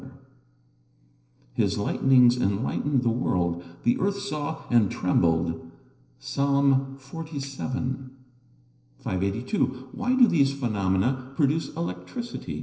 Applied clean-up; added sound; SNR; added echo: neural separator model SepFormer DNS4.